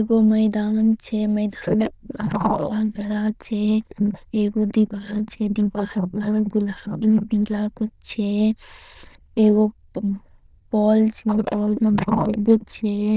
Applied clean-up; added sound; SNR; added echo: neural diffusion model UNIVERSE++.